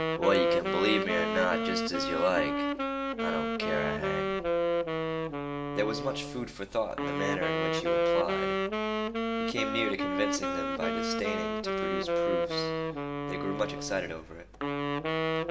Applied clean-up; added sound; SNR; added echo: none; Wind instrument, woodwind instrument; -4 dB; reverberation time 0.9 s.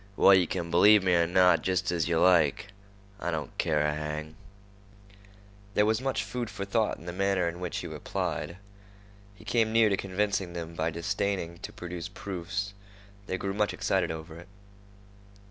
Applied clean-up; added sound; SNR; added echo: none; none; none; none.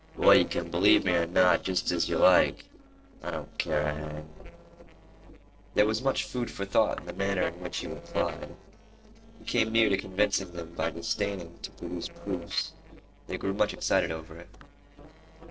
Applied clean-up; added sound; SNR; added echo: neural separator model SepFormer DNS4.